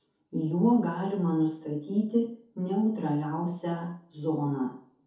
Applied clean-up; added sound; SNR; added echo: none; none; none; reverberation time 0.5 s.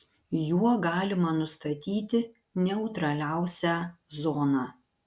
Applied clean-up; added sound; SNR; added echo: none; none; none; none.